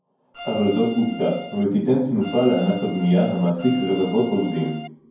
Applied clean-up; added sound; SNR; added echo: none; Bowed string instrument; 14 dB; reverberation time 0.9 s.